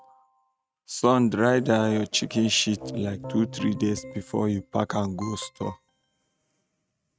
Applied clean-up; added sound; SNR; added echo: neural mask model RNNoise.